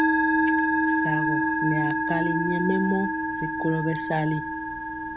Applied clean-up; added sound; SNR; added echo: none; Musical instrument; -4 dB; none.